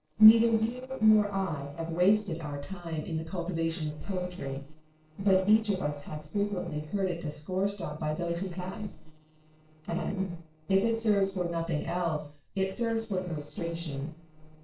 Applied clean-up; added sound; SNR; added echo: neural separator model SepFormer DNS4.